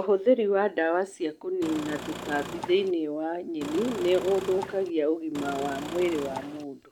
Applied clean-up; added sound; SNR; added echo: none; Engine / Car; 10 dB; none.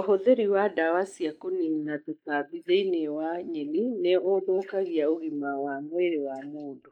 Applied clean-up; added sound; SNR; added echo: neural mask model Resemble Enhance denoiser.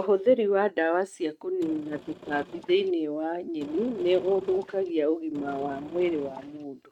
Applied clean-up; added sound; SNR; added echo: neural mask model RNNoise.